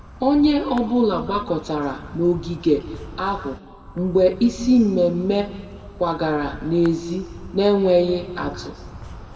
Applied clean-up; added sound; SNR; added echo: none; Insect; 17 dB; reverberation time 1.4 s.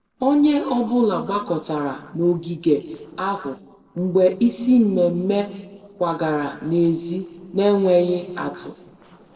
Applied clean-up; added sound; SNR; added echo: neural separator model SepFormer DNS4.